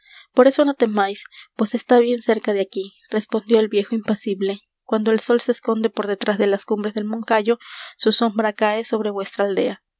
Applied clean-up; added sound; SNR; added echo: none; none; none; none.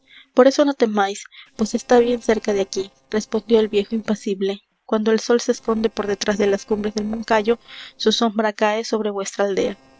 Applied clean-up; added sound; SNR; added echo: neural separator model SepFormer DNS4.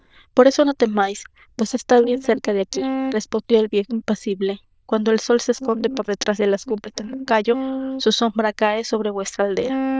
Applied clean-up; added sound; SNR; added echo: neural diffusion model UNIVERSE++.